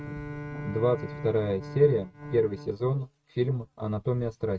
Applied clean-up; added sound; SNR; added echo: neural mask model RNNoise.